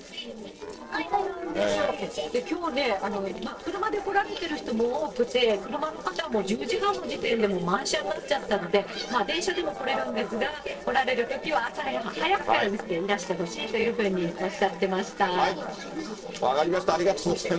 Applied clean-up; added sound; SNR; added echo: neural separator model SepFormer DNS4.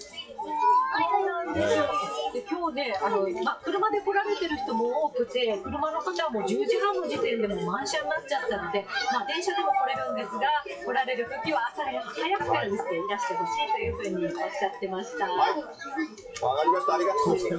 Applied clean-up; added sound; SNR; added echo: classical method WPE with log-MMSE.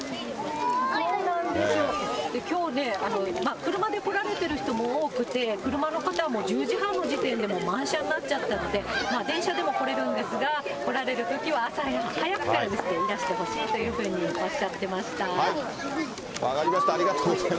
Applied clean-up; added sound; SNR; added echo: none; none; none; none.